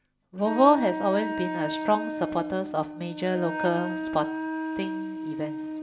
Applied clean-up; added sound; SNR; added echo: none; Wind instrument, woodwind instrument; 5 dB; reverberation time 0.5 s.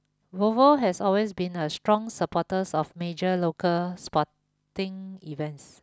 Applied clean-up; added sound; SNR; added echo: none; none; none; none.